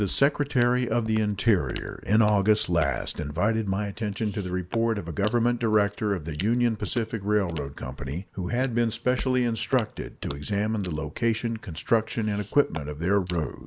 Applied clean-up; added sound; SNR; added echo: neural mask model Resemble Enhance denoiser.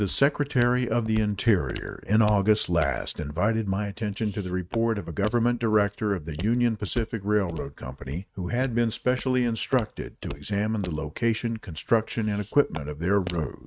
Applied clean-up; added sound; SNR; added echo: neural mask model RNNoise.